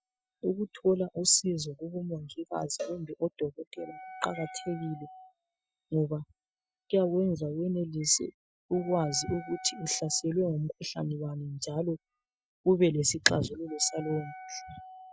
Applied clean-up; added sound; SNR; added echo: classical method Wiener filter.